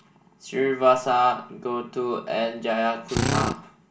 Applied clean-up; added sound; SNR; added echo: none; Drill; 1 dB; reverberation time 0.2 s.